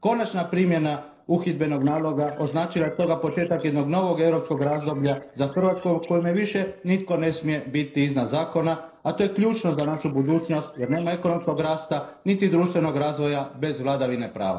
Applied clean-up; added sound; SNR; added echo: neural separator model SepFormer DNS4.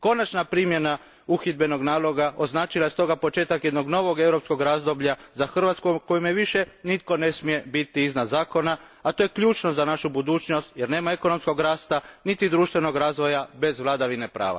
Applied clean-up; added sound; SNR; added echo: none; none; none; none.